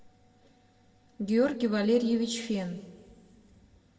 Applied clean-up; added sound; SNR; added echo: none; none; none; reverberation time 1.4 s.